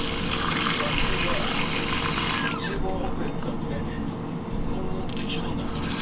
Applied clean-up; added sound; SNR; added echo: none; Water tap, faucet; -2 dB; reverberation time 0.1 s.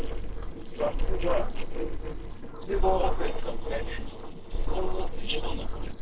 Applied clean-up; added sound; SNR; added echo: neural separator model SepFormer DNS4.